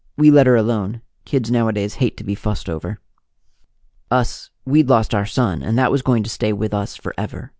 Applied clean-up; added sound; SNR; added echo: none; none; none; none.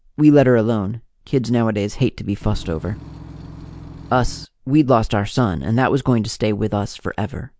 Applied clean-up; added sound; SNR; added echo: none; Engine / Truck / Car; 16 dB; none.